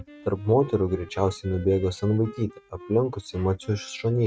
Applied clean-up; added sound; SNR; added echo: neural mask model RNNoise.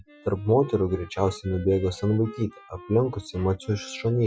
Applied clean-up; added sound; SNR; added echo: classical method Wiener filter.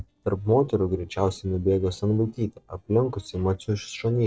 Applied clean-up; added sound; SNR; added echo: neural separator model SepFormer DNS4.